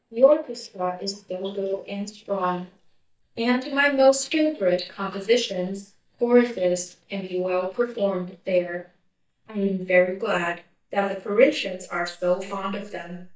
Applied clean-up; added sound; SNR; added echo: neural mask model DeepFilterNet 3.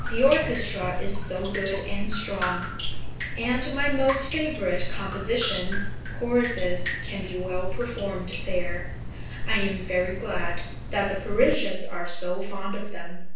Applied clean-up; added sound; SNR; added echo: none; Drip; 0 dB; reverberation time 0.7 s.